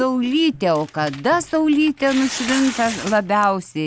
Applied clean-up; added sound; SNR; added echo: none; Tearing; 14 dB; none.